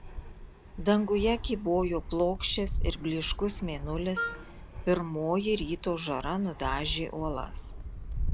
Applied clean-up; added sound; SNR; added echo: none; Fixed-wing aircraft, airplane + Wind instrument, woodwind instrument; 5 dB; none.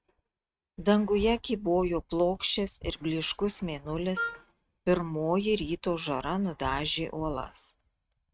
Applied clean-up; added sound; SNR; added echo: neural mask model RNNoise.